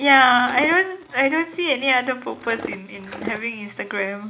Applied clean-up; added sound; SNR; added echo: none; Skateboard; 13 dB; reverberation time 0.4 s.